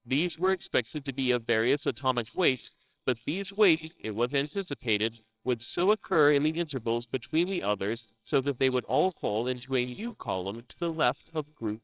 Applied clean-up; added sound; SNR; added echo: neural separator model SepFormer WHAMR!.